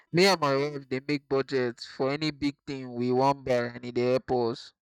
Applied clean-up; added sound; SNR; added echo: neural mask model DeepFilterNet 3.